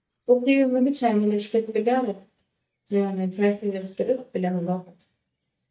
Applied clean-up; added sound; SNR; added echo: neural mask model DeepFilterNet 3.